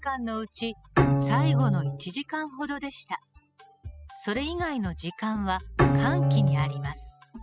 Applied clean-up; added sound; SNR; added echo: classical method spectral subtraction.